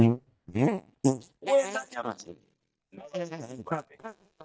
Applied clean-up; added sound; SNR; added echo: neural mask model DeepFilterNet 3.